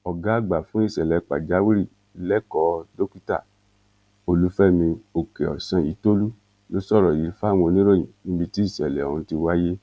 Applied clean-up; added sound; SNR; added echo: none; none; none; none.